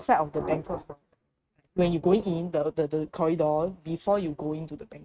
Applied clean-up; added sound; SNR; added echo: neural mask model RNNoise.